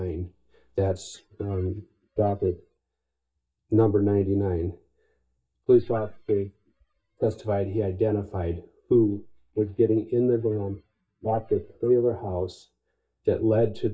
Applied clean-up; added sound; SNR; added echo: neural mask model DeepFilterNet 3.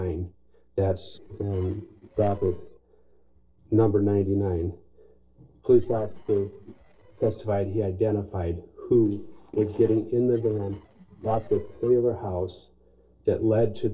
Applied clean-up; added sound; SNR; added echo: neural separator model SepFormer DNS4.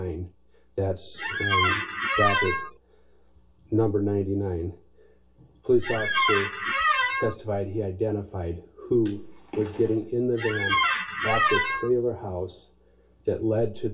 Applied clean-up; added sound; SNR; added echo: none; Squeak; -3 dB; reverberation time 0.2 s.